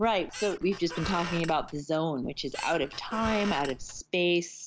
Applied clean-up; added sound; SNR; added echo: none; Squeak; 10 dB; none.